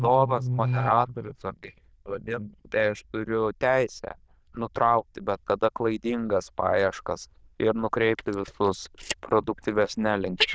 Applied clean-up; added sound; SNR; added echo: neural diffusion model UNIVERSE++.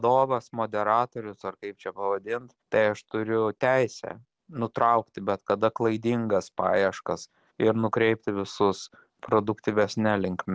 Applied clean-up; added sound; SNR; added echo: none; none; none; none.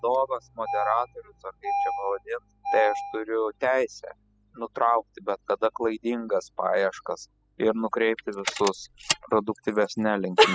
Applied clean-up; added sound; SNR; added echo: classical method spectral subtraction.